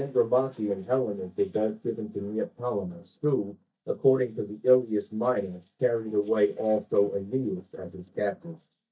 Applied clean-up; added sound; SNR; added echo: neural mask model DeepFilterNet 3.